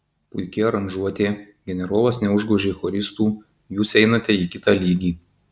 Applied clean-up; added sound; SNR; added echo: none; none; none; none.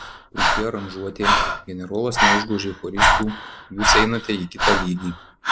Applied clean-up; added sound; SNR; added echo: neural mask model Resemble Enhance denoiser.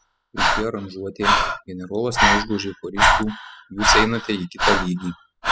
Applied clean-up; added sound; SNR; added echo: classical method spectral subtraction.